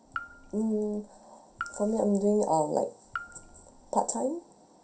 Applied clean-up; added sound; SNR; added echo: none; Raindrop / Drip; 15 dB; reverberation time 0.3 s.